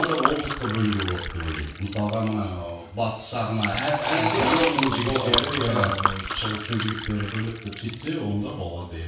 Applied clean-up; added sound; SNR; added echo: none; Fill (with liquid); 3 dB; reverberation time 0.7 s.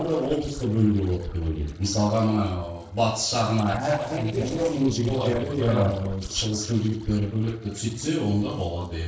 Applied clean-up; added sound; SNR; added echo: neural separator model SepFormer DNS4.